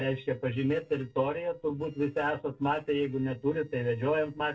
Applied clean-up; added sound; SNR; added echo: neural separator model SepFormer DNS4.